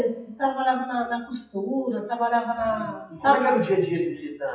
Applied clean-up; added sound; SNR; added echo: classical method WPE with log-MMSE.